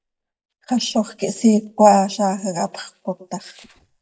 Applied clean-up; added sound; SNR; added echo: neural mask model DeepFilterNet 3.